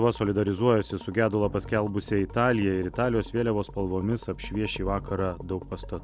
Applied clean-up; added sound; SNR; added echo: none; none; none; none.